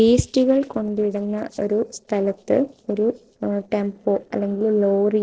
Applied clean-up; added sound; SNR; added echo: neural separator model SepFormer DNS4.